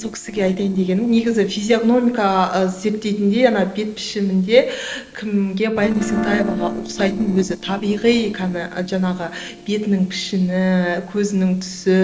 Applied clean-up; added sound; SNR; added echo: neural separator model SepFormer DNS4.